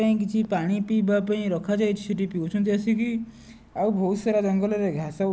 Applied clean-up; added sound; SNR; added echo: none; none; none; none.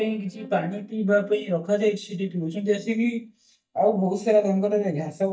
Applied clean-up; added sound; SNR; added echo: neural mask model DeepFilterNet 3.